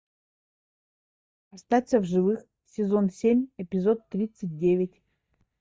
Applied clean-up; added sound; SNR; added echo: neural mask model DeepFilterNet 3.